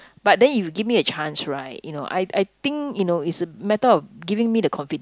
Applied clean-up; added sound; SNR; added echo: none; none; none; none.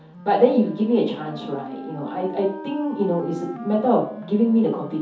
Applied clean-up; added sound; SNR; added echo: none; Wind instrument, woodwind instrument; 15 dB; reverberation time 0.5 s.